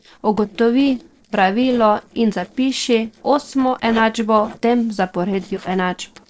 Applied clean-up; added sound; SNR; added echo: neural separator model SepFormer DNS4.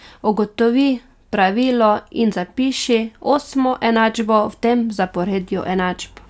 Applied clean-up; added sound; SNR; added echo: none; none; none; none.